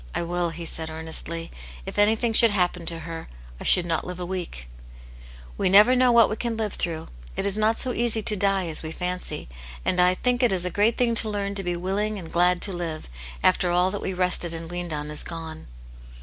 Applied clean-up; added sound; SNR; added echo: none; none; none; none.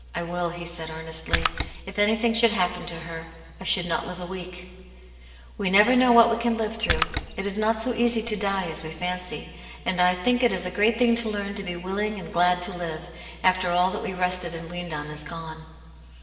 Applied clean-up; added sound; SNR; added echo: none; Splash, splatter; -1 dB; reverberation time 1.7 s.